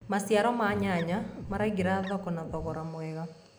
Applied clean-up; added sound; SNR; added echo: none; Guitar; 11 dB; none.